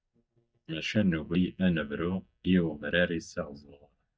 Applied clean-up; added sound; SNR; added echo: neural mask model DeepFilterNet 3.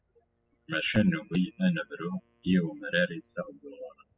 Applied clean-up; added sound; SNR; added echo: classical method spectral subtraction.